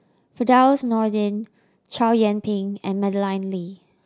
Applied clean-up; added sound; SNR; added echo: none; none; none; none.